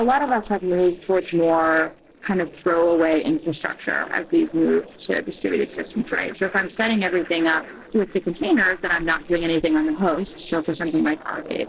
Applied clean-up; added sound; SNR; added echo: neural separator model SepFormer DNS4.